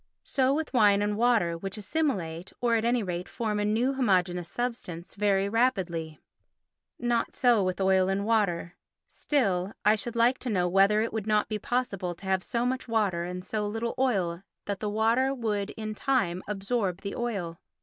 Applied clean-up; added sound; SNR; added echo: none; none; none; none.